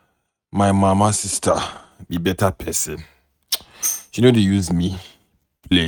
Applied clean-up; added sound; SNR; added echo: neural mask model RNNoise.